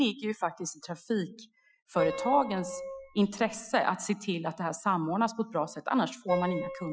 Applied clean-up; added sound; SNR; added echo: classical method Wiener filter.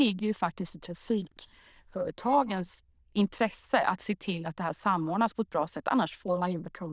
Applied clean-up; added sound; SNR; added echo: neural diffusion model UNIVERSE++.